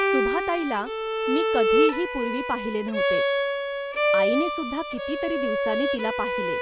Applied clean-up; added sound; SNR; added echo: none; Bowed string instrument; -4 dB; none.